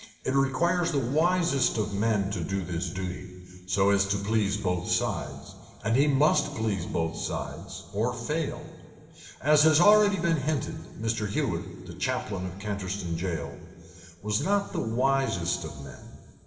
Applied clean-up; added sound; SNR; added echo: none; none; none; reverberation time 2.1 s.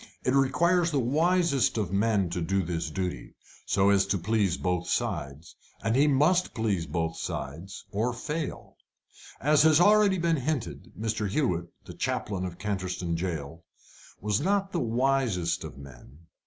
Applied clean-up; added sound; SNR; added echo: none; none; none; none.